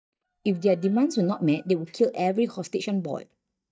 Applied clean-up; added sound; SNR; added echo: neural mask model DeepFilterNet 3.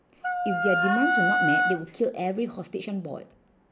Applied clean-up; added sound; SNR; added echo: none; Wind instrument, woodwind instrument; -5 dB; none.